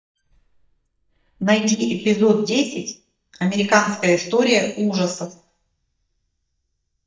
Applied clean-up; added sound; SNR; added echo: neural mask model DeepFilterNet 3.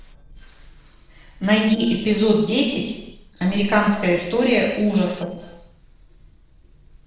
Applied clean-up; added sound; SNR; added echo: neural separator model SepFormer DNS4.